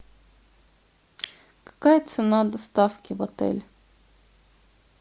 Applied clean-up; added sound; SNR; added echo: none; none; none; none.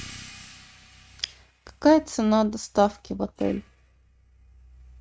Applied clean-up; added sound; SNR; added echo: neural mask model RNNoise.